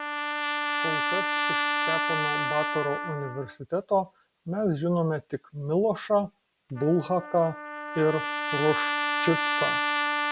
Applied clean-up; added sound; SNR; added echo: none; Trumpet; 1 dB; none.